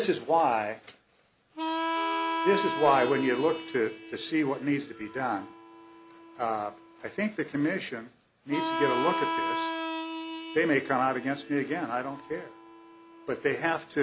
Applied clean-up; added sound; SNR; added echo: none; Harmonica; 6 dB; none.